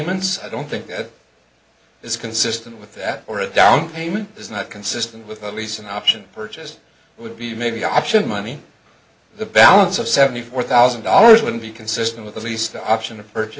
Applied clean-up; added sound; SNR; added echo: none; none; none; none.